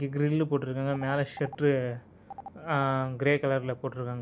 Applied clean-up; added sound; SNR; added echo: none; Telephone; 19 dB; none.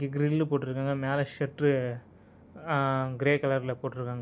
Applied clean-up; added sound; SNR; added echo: none; none; none; none.